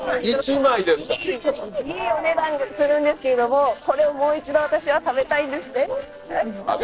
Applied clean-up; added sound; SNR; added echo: neural separator model SepFormer DNS4.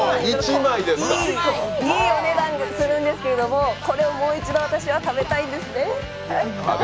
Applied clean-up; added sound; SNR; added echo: none; Drawer open or close; 17 dB; none.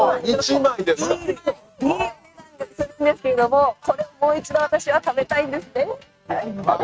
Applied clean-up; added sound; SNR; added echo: neural mask model RNNoise.